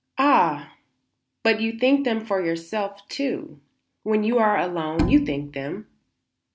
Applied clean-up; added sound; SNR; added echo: none; Bowed string instrument; 5 dB; none.